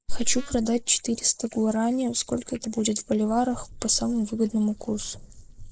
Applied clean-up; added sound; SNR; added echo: neural mask model Resemble Enhance denoiser.